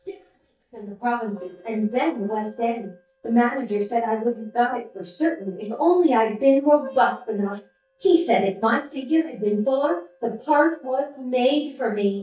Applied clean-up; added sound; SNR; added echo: neural mask model DeepFilterNet 3.